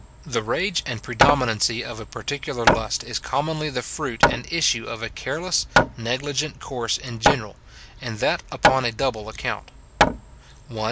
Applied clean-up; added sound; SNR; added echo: none; Hammer; 0 dB; none.